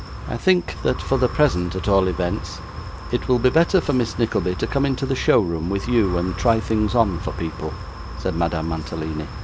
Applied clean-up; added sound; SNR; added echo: none; Wind; 8 dB; none.